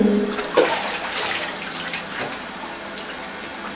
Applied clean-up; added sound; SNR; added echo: none; Bathtub (filling or washing); 0 dB; reverberation time 1.2 s.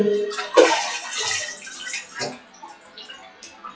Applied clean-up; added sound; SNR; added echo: classical method WPE with log-MMSE.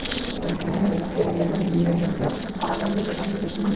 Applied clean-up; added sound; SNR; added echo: neural separator model SepFormer DNS4.